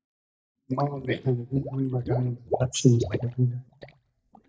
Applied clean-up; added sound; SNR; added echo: neural mask model DeepFilterNet 3.